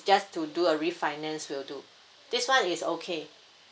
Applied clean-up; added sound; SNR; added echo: none; none; none; none.